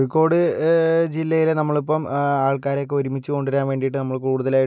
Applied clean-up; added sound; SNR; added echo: none; none; none; none.